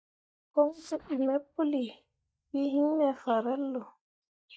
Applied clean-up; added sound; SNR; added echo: neural mask model DeepFilterNet 3.